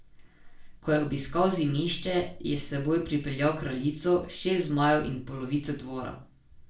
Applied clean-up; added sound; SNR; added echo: none; none; none; reverberation time 0.3 s.